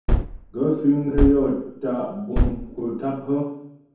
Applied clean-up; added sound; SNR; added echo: none; Gunshot, gunfire; 1 dB; reverberation time 0.9 s.